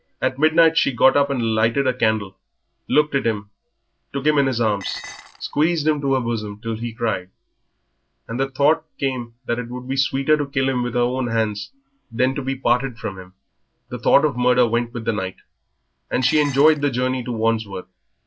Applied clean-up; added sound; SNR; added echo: none; Dishes, pots, and pans; 17 dB; none.